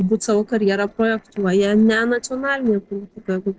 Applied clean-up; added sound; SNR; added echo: neural separator model SepFormer DNS4.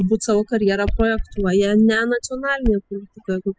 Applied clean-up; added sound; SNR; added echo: classical method spectral subtraction.